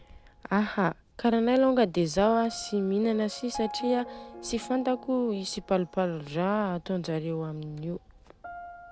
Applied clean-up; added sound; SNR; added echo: none; Piano; 18 dB; none.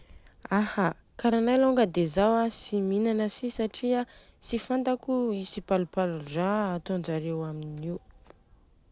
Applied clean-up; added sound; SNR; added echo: none; none; none; none.